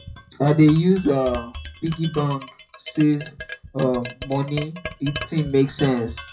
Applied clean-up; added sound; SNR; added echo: classical method WPE with log-MMSE.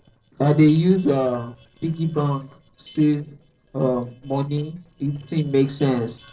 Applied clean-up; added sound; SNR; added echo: neural separator model SepFormer DNS4.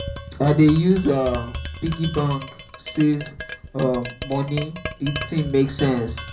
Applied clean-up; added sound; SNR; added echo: none; Tap; 11 dB; reverberation time 0.4 s.